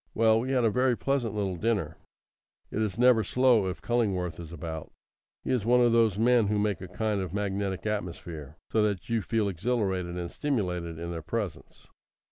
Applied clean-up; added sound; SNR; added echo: none; none; none; none.